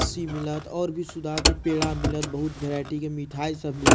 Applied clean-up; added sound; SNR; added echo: none; Motor vehicle (road); -2 dB; none.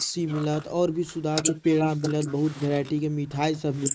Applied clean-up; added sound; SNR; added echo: neural mask model Resemble Enhance denoiser.